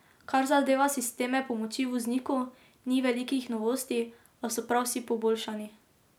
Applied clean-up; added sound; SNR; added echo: none; none; none; none.